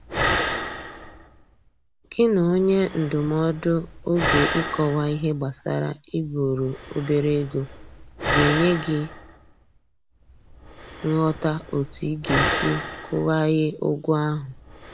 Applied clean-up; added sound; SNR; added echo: none; Breathing; 6 dB; none.